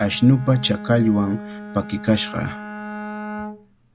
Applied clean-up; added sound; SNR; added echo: none; Bowed string instrument; 12 dB; none.